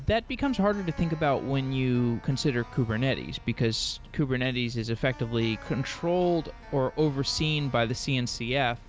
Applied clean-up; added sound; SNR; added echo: none; Keyboard (musical); 17 dB; none.